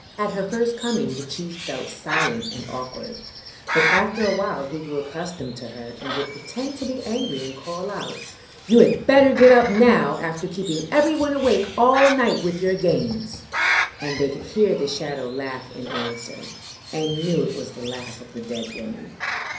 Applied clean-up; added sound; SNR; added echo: none; Bird; 8 dB; reverberation time 0.6 s.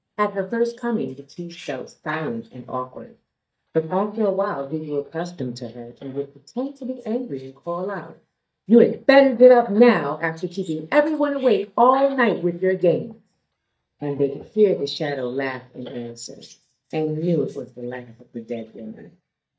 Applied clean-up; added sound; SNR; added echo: neural mask model DeepFilterNet 3.